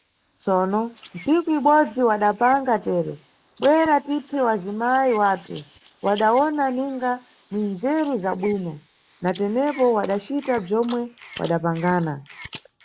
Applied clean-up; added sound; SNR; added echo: neural mask model Resemble Enhance denoiser.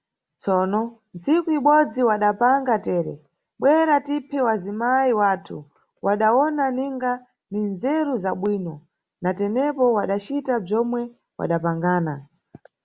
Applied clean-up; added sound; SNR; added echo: none; none; none; none.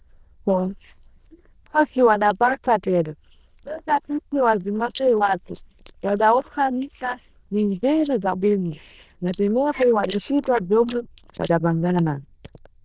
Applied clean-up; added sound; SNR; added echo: neural diffusion model UNIVERSE++.